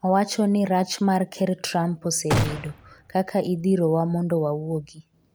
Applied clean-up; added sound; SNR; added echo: none; Gunshot, gunfire; 5 dB; none.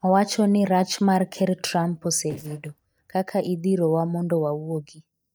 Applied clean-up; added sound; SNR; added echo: neural mask model DeepFilterNet 3.